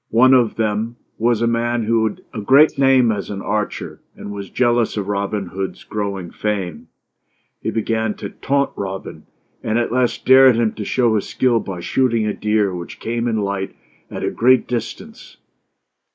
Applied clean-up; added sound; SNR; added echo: neural mask model Resemble Enhance denoiser.